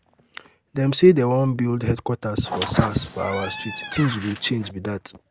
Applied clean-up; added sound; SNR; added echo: none; Squeak; 10 dB; none.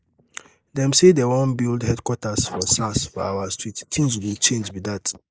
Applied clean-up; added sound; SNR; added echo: neural mask model Resemble Enhance denoiser.